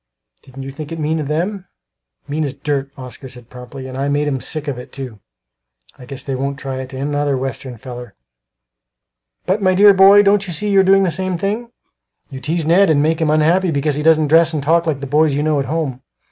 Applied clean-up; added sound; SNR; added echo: none; none; none; none.